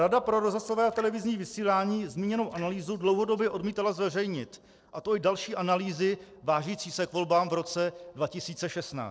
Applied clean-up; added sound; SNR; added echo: neural separator model SepFormer DNS4.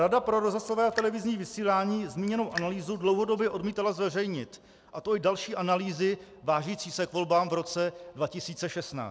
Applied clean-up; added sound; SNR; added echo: none; Raindrop; 14 dB; none.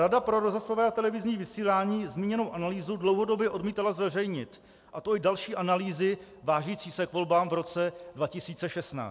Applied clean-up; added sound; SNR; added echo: none; none; none; none.